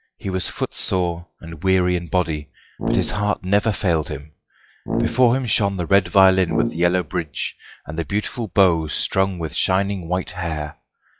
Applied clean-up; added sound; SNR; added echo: classical method log-MMSE.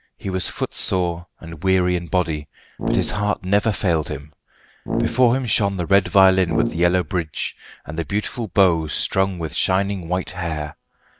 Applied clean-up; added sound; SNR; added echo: none; Brass instrument; 5 dB; none.